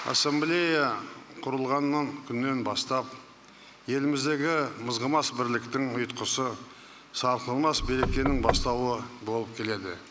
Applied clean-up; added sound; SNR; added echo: none; Knock / Wood; 2 dB; none.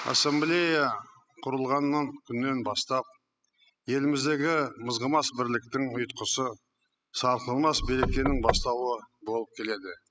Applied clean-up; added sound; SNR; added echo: classical method spectral subtraction.